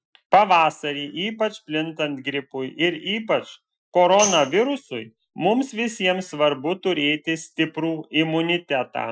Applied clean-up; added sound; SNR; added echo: classical method Wiener filter.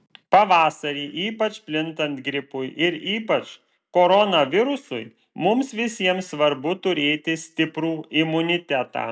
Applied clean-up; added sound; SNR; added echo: none; none; none; none.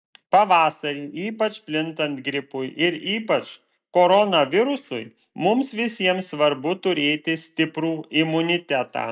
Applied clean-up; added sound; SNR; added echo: neural mask model DeepFilterNet 3.